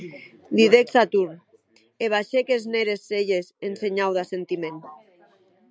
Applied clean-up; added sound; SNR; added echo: none; none; none; none.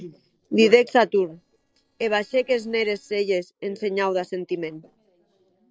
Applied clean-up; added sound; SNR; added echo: neural separator model SepFormer DNS4.